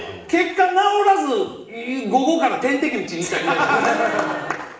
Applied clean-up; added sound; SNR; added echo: none; none; none; reverberation time 0.9 s.